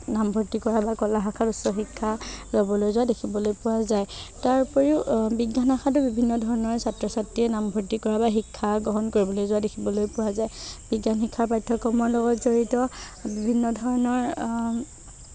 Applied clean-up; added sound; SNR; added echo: none; none; none; none.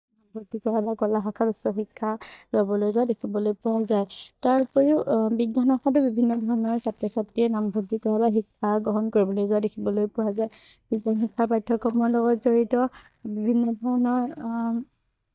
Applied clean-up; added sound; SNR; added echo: neural mask model DeepFilterNet 3.